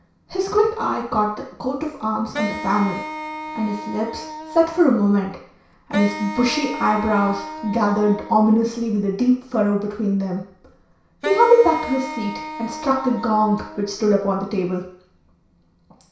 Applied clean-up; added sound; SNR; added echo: none; Wind instrument, woodwind instrument; 10 dB; reverberation time 0.6 s.